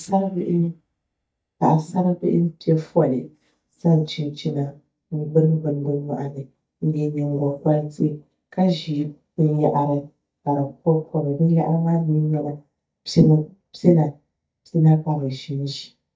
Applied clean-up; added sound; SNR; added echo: neural mask model DeepFilterNet 3.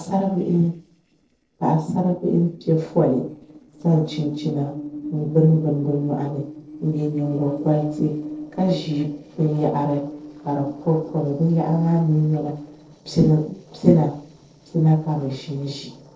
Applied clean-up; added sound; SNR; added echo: neural separator model SepFormer DNS4.